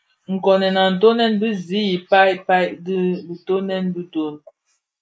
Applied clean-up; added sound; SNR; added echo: neural mask model Resemble Enhance denoiser.